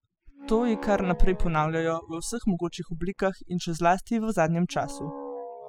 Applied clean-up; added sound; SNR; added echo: classical method spectral subtraction.